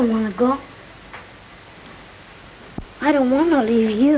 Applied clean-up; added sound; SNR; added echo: none; none; none; none.